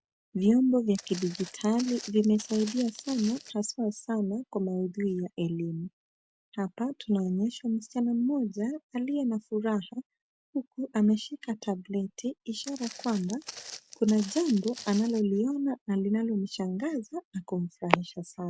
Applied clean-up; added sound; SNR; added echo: none; Walk, footsteps; 15 dB; none.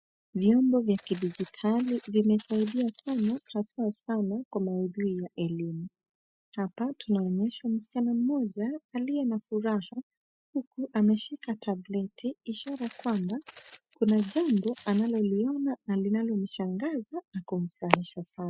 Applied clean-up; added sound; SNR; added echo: classical method spectral subtraction.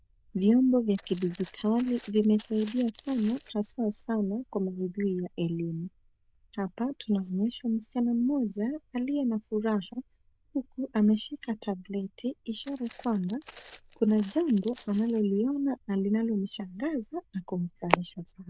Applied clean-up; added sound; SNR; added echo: neural diffusion model UNIVERSE++.